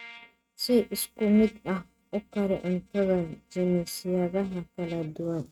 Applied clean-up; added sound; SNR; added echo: neural mask model RNNoise.